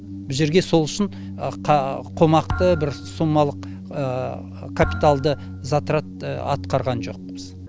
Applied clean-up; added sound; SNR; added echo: none; Thump, thud; 11 dB; none.